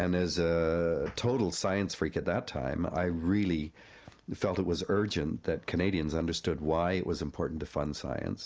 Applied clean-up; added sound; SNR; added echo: none; none; none; none.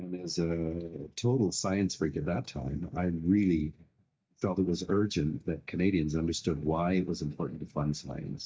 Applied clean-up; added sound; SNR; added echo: neural mask model DeepFilterNet 3.